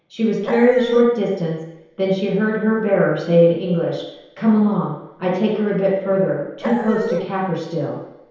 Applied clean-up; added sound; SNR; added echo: none; Dog; 6 dB; reverberation time 0.9 s.